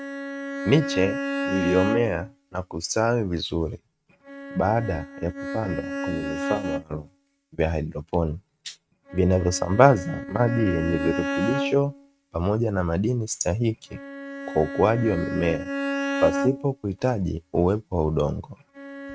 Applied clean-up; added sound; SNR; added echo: neural mask model RNNoise.